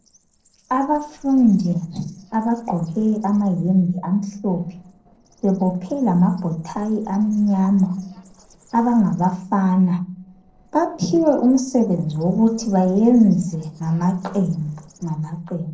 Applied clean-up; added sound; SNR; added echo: neural separator model SepFormer DNS4.